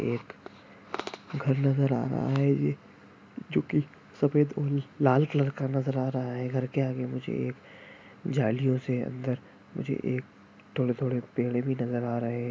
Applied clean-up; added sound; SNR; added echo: none; none; none; none.